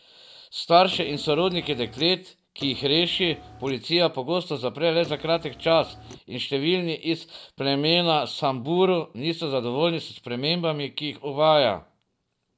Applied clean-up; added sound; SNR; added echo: none; Car; 20 dB; none.